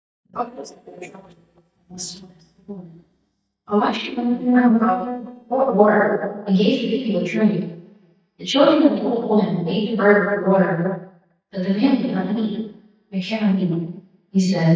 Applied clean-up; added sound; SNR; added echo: neural mask model DeepFilterNet 3.